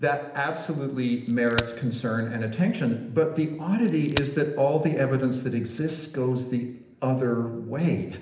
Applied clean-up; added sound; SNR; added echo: none; Crack; 8 dB; reverberation time 0.8 s.